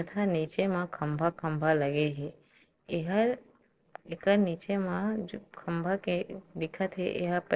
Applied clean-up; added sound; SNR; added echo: neural separator model SepFormer DNS4.